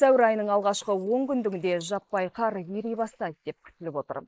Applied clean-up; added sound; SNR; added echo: neural mask model Resemble Enhance denoiser.